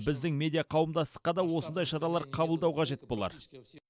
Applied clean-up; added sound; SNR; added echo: none; none; none; none.